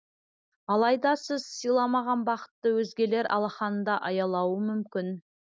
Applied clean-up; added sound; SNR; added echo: none; none; none; none.